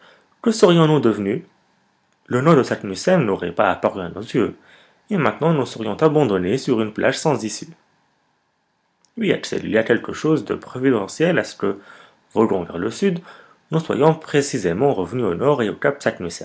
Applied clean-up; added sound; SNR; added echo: none; none; none; none.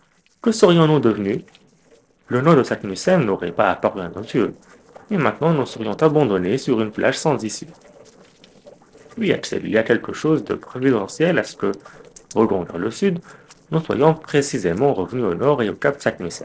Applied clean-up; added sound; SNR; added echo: neural separator model SepFormer DNS4.